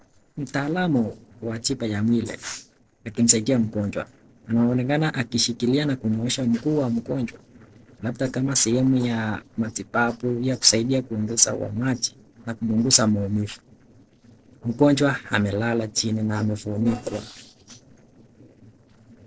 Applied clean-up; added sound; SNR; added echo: neural separator model SepFormer DNS4.